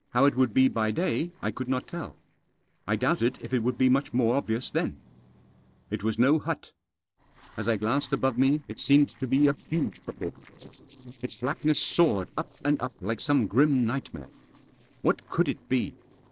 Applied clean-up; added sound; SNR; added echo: neural separator model SepFormer DNS4.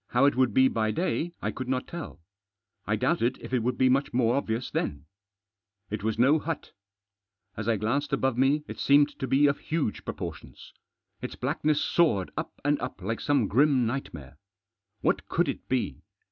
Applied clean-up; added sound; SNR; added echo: none; none; none; none.